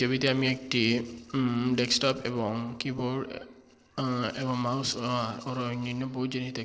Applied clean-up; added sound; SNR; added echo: neural separator model SepFormer DNS4.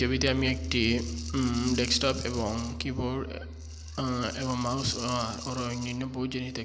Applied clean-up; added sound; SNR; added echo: none; Piano + Rattle (instrument); 8 dB; none.